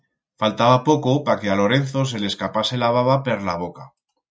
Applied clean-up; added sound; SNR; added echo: none; none; none; none.